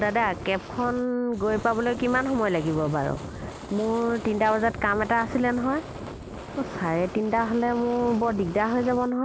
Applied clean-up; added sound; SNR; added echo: none; Fire; 12 dB; none.